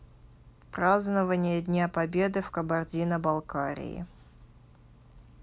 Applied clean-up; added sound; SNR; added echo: none; none; none; none.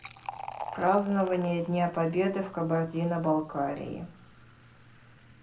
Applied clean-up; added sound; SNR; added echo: none; Fill (with liquid); 16 dB; reverberation time 0.3 s.